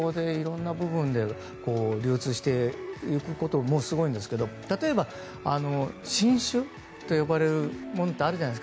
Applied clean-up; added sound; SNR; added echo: none; none; none; none.